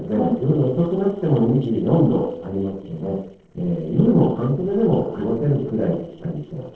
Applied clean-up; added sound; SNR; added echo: neural separator model SepFormer DNS4.